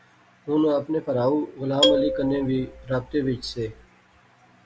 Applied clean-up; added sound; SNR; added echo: none; Marimba, xylophone; 1 dB; none.